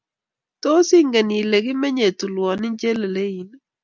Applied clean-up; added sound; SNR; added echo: none; none; none; none.